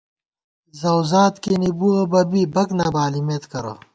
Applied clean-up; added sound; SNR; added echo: none; none; none; none.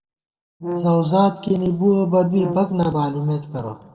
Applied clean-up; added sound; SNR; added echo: neural separator model SepFormer DNS4.